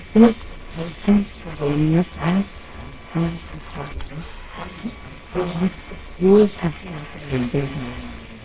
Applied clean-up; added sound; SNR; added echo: neural separator model SepFormer WHAMR!.